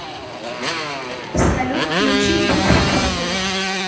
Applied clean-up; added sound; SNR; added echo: none; Motorcycle; 0 dB; reverberation time 0.8 s.